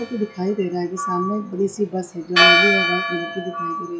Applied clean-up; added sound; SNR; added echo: classical method log-MMSE.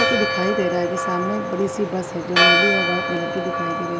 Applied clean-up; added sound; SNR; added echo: none; Church bell; -3 dB; none.